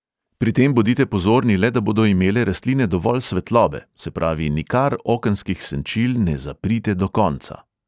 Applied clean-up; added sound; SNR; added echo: none; none; none; none.